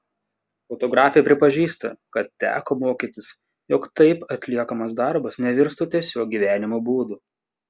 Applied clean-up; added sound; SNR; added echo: none; none; none; none.